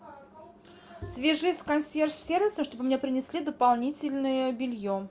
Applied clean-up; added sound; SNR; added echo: none; Bowed string instrument; 17 dB; none.